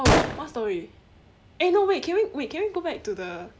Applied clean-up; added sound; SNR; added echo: none; Gunshot, gunfire; -1 dB; none.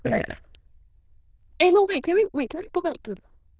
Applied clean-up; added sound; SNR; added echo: neural diffusion model UNIVERSE++.